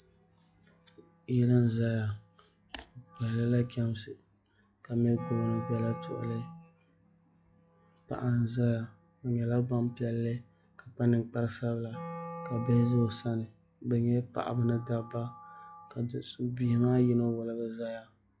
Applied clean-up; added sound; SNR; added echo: classical method log-MMSE.